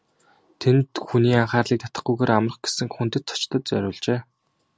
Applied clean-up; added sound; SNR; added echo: none; none; none; none.